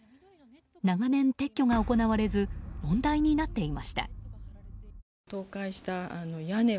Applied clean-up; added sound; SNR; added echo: none; Boom; 8 dB; none.